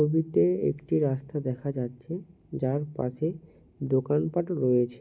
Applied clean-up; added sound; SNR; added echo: none; none; none; none.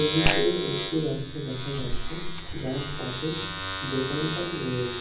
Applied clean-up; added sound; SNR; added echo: none; Domestic sounds, home sounds; 1 dB; reverberation time 0.6 s.